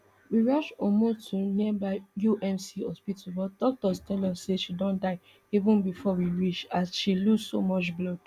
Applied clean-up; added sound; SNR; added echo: none; none; none; none.